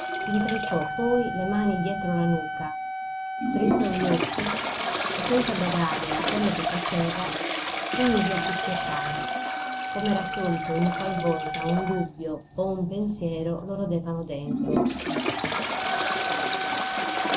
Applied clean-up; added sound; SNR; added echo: none; Toilet flush + Wind instrument, woodwind instrument; 0 dB; none.